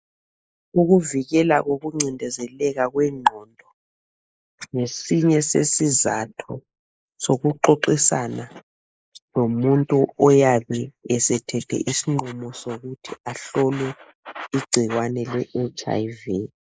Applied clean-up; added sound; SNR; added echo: neural mask model Resemble Enhance denoiser.